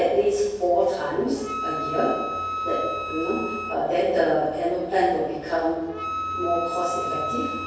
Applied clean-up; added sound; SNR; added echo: none; Wind instrument, woodwind instrument; 7 dB; reverberation time 1.3 s.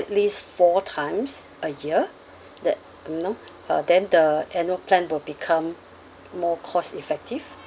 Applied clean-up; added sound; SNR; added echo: none; none; none; none.